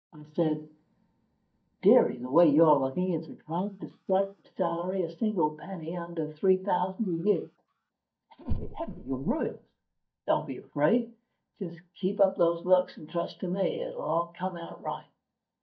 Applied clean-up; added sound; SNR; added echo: neural mask model DeepFilterNet 3.